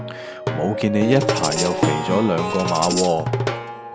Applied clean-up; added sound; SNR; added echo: none; Plucked string instrument + Tambourine; 2 dB; none.